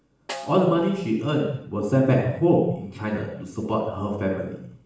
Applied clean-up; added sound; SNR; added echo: none; Snare drum; 19 dB; reverberation time 0.7 s.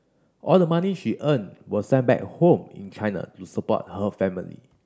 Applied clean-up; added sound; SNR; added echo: none; none; none; none.